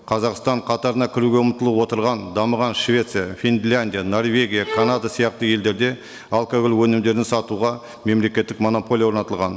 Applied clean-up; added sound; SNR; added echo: none; Bowed string instrument; 7 dB; none.